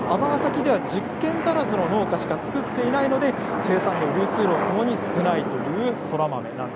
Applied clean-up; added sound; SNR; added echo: none; none; none; none.